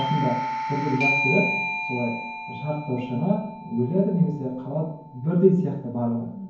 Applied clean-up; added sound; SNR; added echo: none; Doorbell; 5 dB; reverberation time 0.9 s.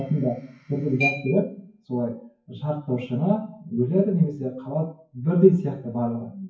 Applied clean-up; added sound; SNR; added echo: classical method WPE with log-MMSE.